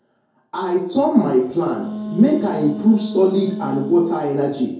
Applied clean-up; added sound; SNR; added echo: none; Wind instrument, woodwind instrument; 11 dB; reverberation time 2.3 s.